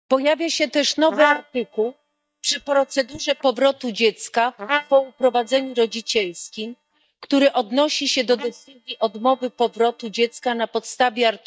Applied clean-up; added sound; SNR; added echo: neural mask model DeepFilterNet 3.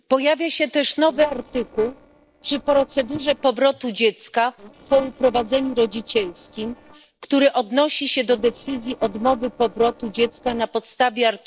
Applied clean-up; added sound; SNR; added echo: neural separator model SepFormer DNS4.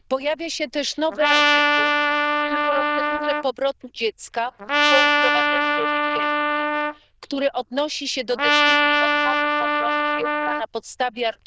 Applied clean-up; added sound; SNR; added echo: neural diffusion model UNIVERSE++.